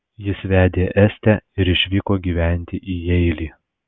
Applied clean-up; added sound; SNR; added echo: none; none; none; none.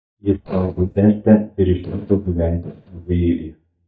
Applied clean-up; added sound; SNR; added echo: neural mask model DeepFilterNet 3.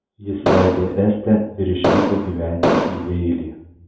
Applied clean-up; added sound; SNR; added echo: none; Explosion; -2 dB; reverberation time 2.6 s.